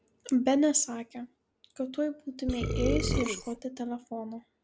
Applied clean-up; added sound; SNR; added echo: none; Burping, eructation; -1 dB; none.